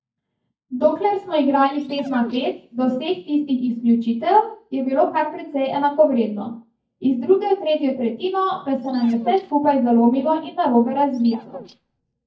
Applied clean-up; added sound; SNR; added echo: neural mask model DeepFilterNet 3.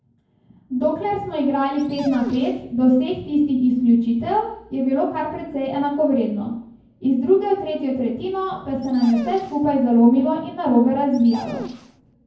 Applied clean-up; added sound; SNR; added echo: none; Dog; 19 dB; reverberation time 0.9 s.